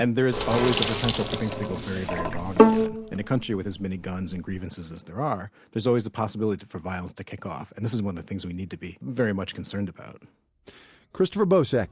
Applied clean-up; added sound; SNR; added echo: none; Bowed string instrument + Sink (filling or washing); -2 dB; none.